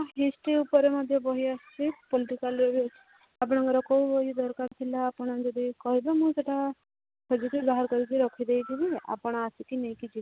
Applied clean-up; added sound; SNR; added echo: none; none; none; none.